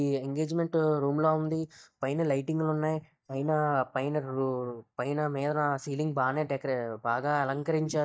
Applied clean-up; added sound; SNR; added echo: neural mask model DeepFilterNet 3.